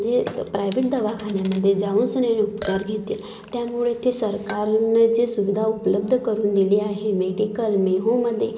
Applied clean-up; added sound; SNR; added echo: none; Chink, clink / Liquid; 15 dB; none.